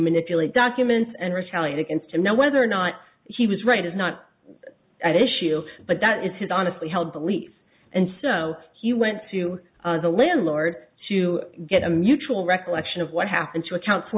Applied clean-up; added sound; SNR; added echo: none; none; none; none.